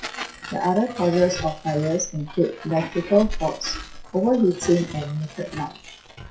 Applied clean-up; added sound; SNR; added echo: classical method WPE with log-MMSE.